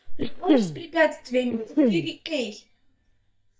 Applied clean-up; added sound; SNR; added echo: neural mask model DeepFilterNet 3.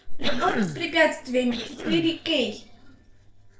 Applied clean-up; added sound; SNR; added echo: neural separator model SepFormer DNS4.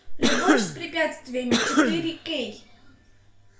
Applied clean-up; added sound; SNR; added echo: none; Cough; -3 dB; reverberation time 0.3 s.